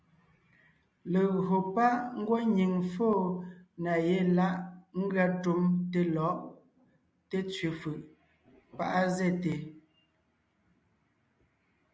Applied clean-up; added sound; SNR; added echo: none; none; none; none.